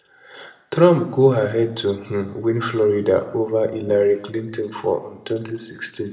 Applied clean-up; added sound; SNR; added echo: none; none; none; reverberation time 0.9 s.